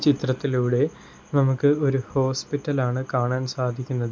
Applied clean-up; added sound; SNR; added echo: none; none; none; none.